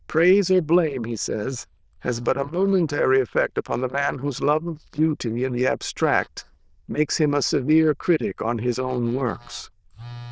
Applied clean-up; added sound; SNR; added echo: neural diffusion model UNIVERSE++.